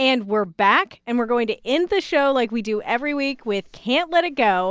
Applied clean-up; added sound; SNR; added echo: none; none; none; none.